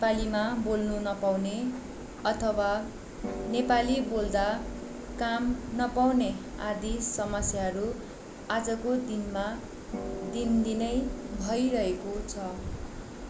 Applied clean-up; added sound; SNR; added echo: none; Harp; 11 dB; none.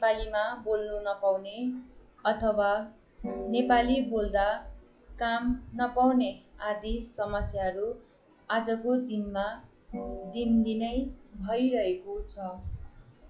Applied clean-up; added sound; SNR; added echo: classical method log-MMSE.